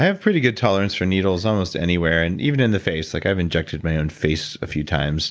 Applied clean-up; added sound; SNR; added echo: none; none; none; none.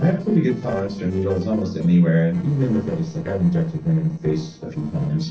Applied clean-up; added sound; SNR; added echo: neural separator model SepFormer DNS4.